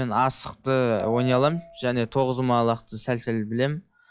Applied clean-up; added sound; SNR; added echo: classical method log-MMSE.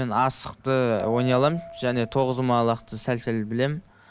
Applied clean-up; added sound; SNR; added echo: none; Bell; 16 dB; none.